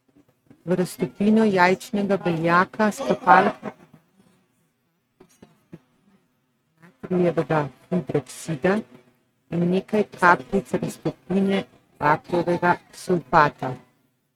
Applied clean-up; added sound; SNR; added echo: neural mask model RNNoise.